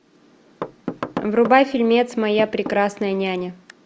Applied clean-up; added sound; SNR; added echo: none; Knock / Wood; 13 dB; none.